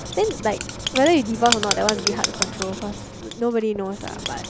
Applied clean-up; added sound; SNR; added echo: none; Writing; 5 dB; none.